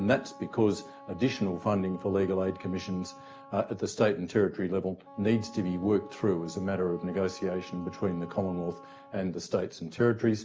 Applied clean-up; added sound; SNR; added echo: none; Wind instrument, woodwind instrument; 20 dB; none.